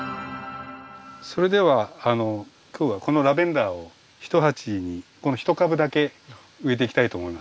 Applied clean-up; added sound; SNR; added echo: none; none; none; none.